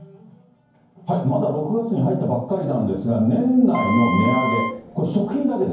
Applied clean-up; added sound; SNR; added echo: none; Wind instrument, woodwind instrument; 4 dB; reverberation time 0.9 s.